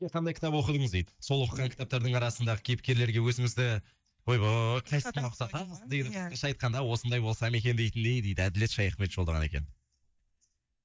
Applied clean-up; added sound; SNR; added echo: neural mask model DeepFilterNet 3.